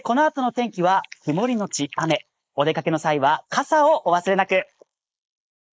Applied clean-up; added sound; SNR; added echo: neural mask model Resemble Enhance denoiser.